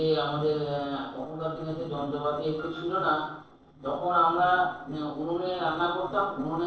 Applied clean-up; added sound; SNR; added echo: neural separator model SepFormer DNS4.